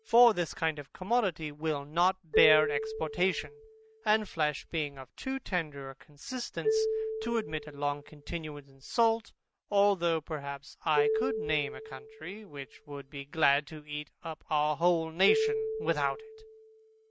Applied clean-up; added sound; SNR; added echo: none; Marimba, xylophone; 6 dB; none.